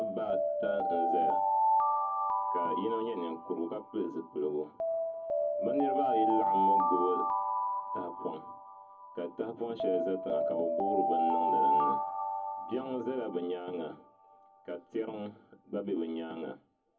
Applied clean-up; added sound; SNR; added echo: none; Alarm; -4 dB; reverberation time 0.3 s.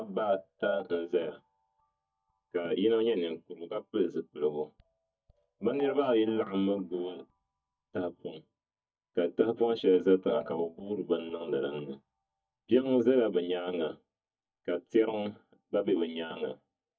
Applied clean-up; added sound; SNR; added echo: neural mask model DeepFilterNet 3.